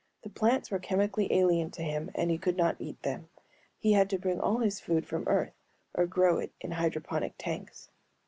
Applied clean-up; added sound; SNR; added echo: none; none; none; none.